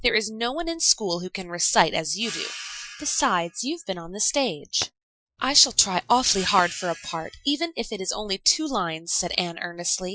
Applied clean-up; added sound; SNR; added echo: classical method Wiener filter.